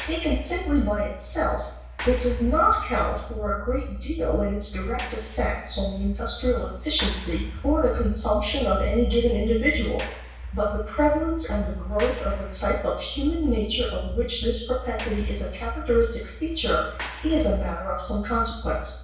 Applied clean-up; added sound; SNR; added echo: none; Sliding door; 20 dB; reverberation time 0.6 s.